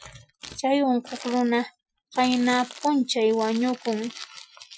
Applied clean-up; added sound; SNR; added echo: classical method Wiener filter.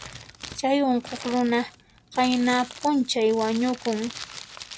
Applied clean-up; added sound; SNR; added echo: none; Crumpling, crinkling; 15 dB; none.